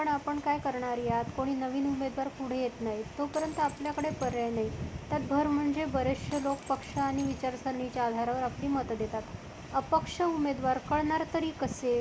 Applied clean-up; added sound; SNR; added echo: none; Shatter + Thunder; 20 dB; none.